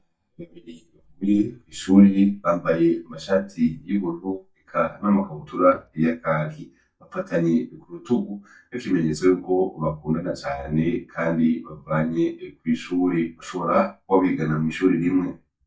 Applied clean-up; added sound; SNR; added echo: neural mask model DeepFilterNet 3.